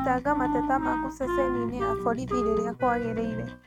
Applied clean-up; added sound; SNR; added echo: neural mask model RNNoise.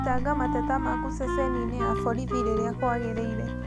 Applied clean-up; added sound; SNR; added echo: none; Wind instrument, woodwind instrument + Bass guitar; -1 dB; none.